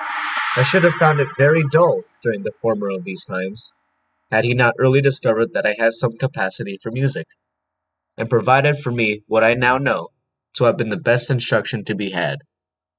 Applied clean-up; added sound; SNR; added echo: classical method spectral subtraction.